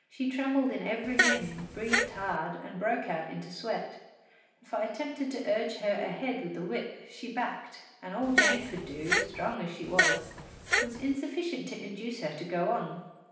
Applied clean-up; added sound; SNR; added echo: none; Fart; -3 dB; reverberation time 0.9 s.